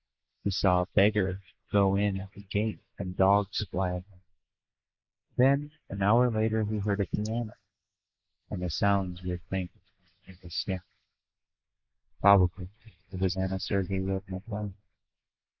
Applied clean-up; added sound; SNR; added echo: neural mask model Resemble Enhance denoiser.